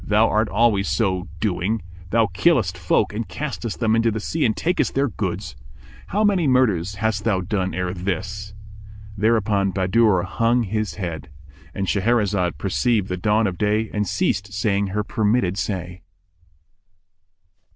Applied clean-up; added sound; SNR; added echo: none; none; none; none.